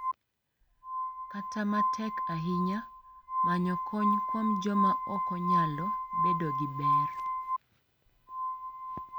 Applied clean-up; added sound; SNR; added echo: none; Glass; -3 dB; none.